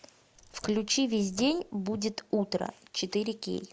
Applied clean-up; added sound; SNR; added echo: none; Car; 16 dB; none.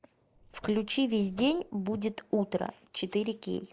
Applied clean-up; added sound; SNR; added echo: neural mask model Resemble Enhance denoiser.